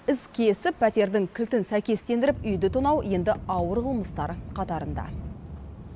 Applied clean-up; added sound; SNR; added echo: none; none; none; none.